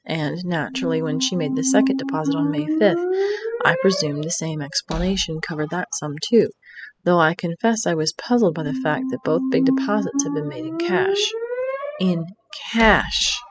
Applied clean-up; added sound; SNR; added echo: classical method spectral subtraction.